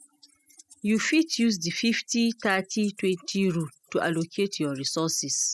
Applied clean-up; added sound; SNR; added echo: classical method spectral subtraction.